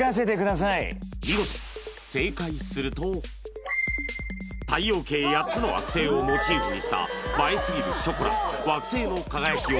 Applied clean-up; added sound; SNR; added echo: none; none; none; none.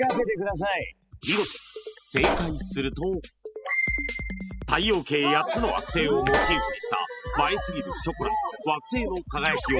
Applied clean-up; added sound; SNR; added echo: classical method spectral subtraction.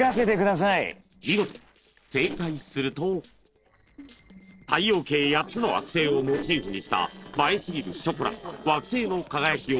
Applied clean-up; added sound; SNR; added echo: neural separator model SepFormer DNS4.